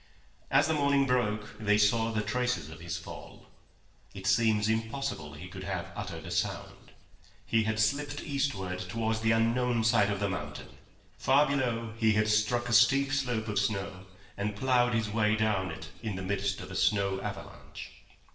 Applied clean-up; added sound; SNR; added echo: none; Bird vocalization, bird call, bird song; 17 dB; reverberation time 0.9 s.